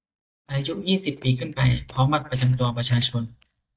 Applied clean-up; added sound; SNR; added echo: neural mask model DeepFilterNet 3.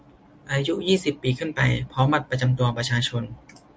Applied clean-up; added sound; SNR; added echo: none; none; none; none.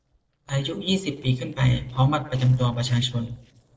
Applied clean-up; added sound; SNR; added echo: neural separator model SepFormer DNS4.